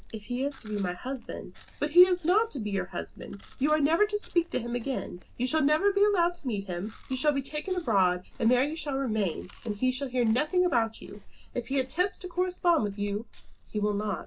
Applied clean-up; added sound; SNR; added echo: none; Chewing, mastication; 19 dB; reverberation time 0.4 s.